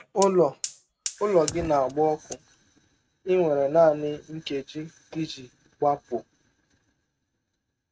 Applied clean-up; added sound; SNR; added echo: neural mask model RNNoise.